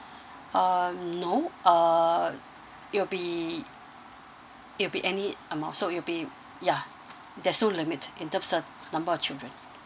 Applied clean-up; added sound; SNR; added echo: none; none; none; none.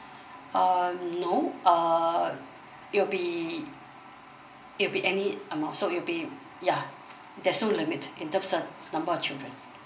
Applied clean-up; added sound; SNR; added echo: none; none; none; reverberation time 0.5 s.